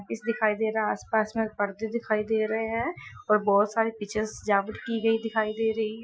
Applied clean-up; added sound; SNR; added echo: classical method Wiener filter.